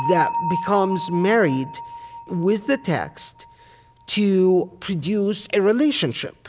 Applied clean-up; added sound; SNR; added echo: none; Bell; 10 dB; none.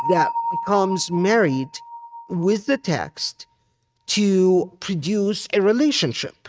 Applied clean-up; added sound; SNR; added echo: neural mask model RNNoise.